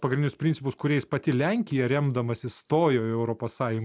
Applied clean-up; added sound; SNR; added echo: none; none; none; none.